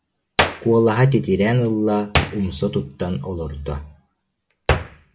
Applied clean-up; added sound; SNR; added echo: none; Hands; 6 dB; none.